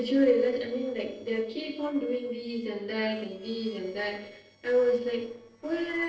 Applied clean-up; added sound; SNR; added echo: neural separator model SepFormer DNS4.